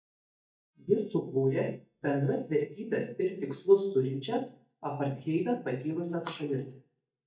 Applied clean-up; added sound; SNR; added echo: neural mask model DeepFilterNet 3.